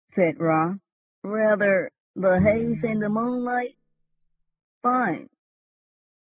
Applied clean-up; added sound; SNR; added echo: classical method spectral subtraction.